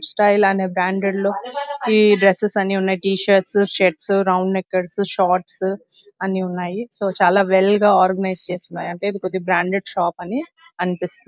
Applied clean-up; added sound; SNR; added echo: neural mask model Resemble Enhance denoiser.